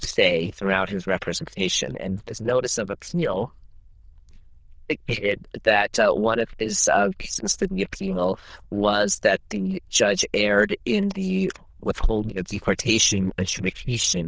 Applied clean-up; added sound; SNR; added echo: neural diffusion model UNIVERSE++.